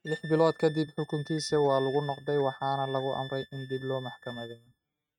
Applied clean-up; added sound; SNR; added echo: neural mask model RNNoise.